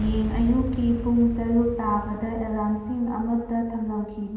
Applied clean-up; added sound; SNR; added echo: none; Boom; 9 dB; reverberation time 1.1 s.